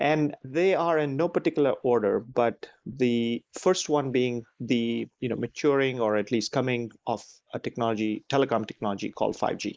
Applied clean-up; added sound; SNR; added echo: neural mask model Resemble Enhance denoiser.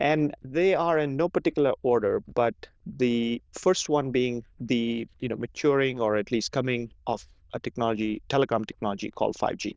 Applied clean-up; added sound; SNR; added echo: neural diffusion model UNIVERSE++.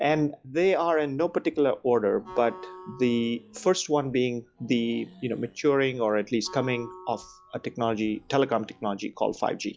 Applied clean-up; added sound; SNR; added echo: classical method log-MMSE.